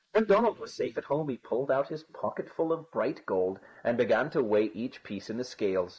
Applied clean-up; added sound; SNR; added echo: neural mask model Resemble Enhance denoiser.